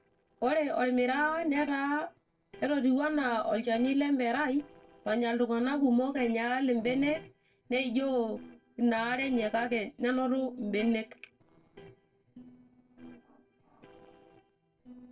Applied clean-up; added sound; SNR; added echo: neural separator model SepFormer DNS4.